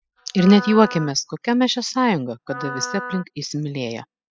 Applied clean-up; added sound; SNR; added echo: classical method spectral subtraction.